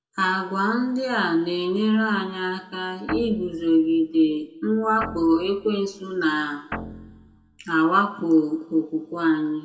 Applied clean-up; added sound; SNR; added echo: none; Guitar; 14 dB; reverberation time 1.2 s.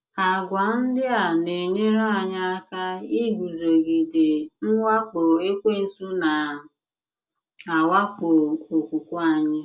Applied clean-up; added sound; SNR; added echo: none; none; none; none.